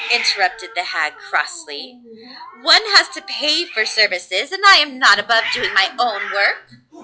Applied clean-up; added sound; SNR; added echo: classical method log-MMSE.